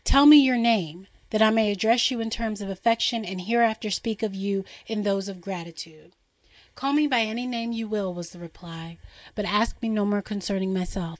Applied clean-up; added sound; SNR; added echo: neural mask model Resemble Enhance denoiser.